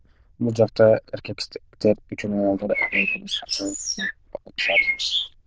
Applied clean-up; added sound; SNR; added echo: neural diffusion model UNIVERSE++.